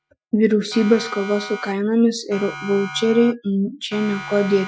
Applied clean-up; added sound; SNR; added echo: classical method Wiener filter.